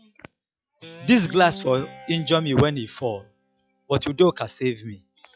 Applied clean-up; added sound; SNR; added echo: classical method log-MMSE.